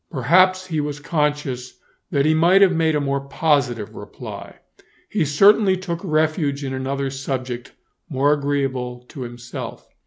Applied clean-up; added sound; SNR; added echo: none; none; none; none.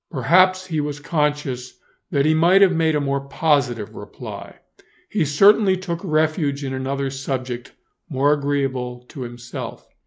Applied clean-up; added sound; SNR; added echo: neural mask model Resemble Enhance denoiser.